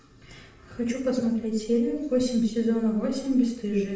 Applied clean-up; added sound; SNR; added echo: none; none; none; reverberation time 0.6 s.